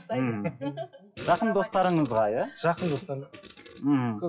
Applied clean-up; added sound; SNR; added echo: classical method WPE with log-MMSE.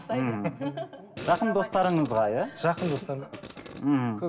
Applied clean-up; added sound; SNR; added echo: none; Fart; 15 dB; reverberation time 0.3 s.